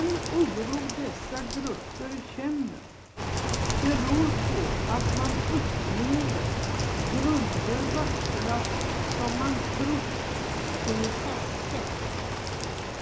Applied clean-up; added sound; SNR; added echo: none; Rain; -3 dB; reverberation time 0.4 s.